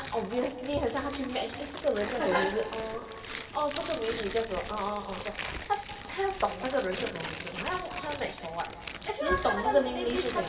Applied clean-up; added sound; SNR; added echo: none; Tearing; 10 dB; reverberation time 2.3 s.